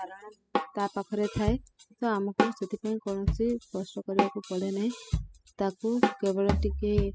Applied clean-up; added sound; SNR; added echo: classical method spectral subtraction.